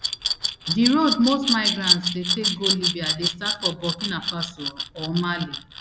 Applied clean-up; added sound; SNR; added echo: none; Glass; 1 dB; none.